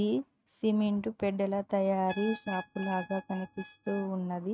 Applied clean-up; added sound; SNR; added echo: neural mask model RNNoise.